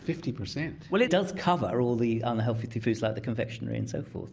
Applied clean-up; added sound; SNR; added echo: none; none; none; none.